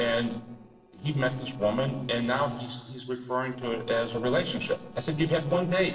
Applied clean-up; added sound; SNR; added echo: neural separator model SepFormer DNS4.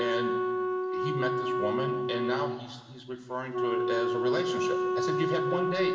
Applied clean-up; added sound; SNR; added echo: none; Wind instrument, woodwind instrument; -4 dB; reverberation time 1.3 s.